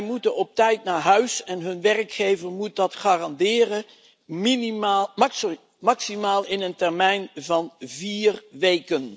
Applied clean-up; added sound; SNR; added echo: none; none; none; none.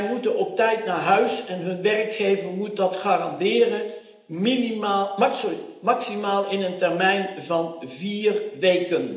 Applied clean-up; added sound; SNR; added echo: none; none; none; reverberation time 0.8 s.